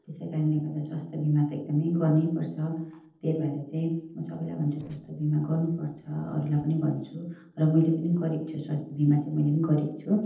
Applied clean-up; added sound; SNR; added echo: neural separator model SepFormer DNS4.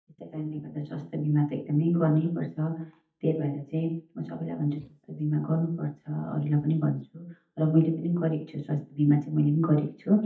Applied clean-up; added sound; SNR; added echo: neural mask model DeepFilterNet 3.